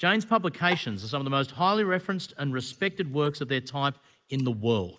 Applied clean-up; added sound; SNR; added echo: neural mask model Resemble Enhance denoiser.